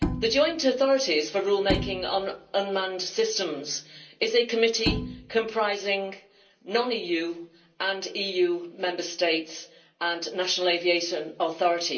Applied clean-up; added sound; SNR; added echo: none; Bowed string instrument; 7 dB; reverberation time 0.3 s.